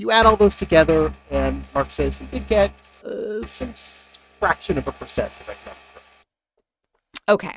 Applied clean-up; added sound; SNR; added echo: neural mask model RNNoise.